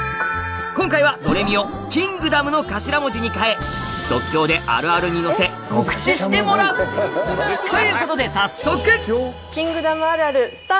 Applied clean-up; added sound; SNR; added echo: none; Piano; 14 dB; none.